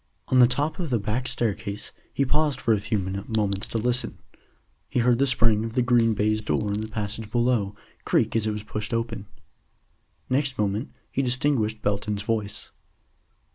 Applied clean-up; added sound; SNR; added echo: neural mask model Resemble Enhance denoiser.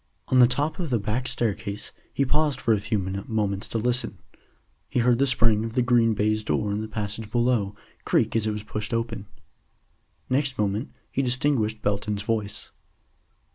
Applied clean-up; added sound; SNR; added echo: none; none; none; none.